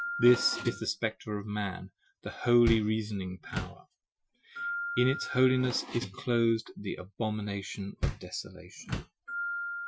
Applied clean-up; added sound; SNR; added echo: classical method Wiener filter.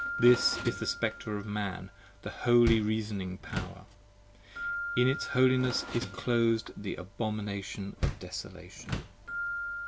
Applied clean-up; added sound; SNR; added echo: none; Door + Keyboard (musical); 8 dB; none.